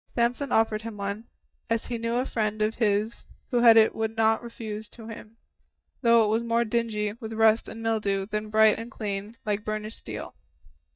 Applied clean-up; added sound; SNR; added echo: neural mask model DeepFilterNet 3.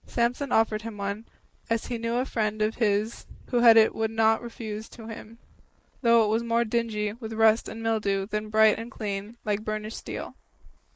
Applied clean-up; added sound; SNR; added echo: neural mask model Resemble Enhance denoiser.